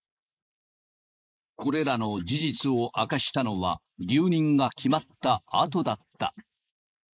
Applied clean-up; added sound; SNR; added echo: neural mask model Resemble Enhance denoiser.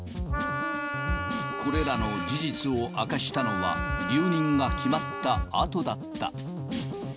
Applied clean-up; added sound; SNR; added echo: none; Wind instrument, woodwind instrument; 5 dB; none.